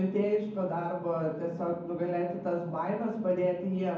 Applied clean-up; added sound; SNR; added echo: none; none; none; reverberation time 1.2 s.